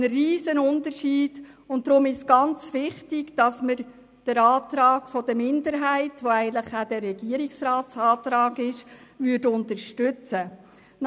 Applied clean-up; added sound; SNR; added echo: none; none; none; none.